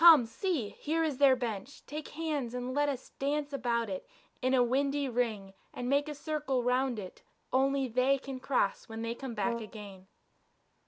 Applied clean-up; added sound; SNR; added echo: none; Brass instrument; 10 dB; none.